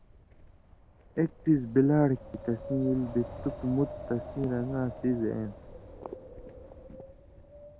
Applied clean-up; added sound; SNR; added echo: none; Wind; 13 dB; none.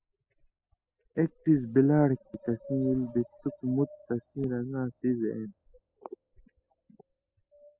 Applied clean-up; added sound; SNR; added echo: classical method spectral subtraction.